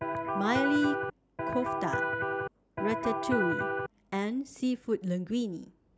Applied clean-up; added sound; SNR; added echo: none; Electric guitar; -1 dB; none.